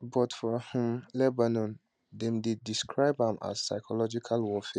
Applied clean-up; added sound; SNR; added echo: none; none; none; none.